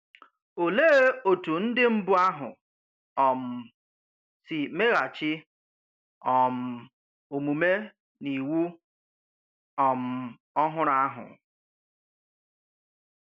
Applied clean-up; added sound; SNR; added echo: none; none; none; none.